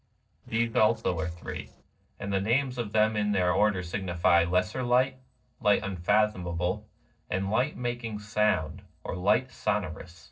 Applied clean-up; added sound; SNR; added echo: neural separator model SepFormer DNS4.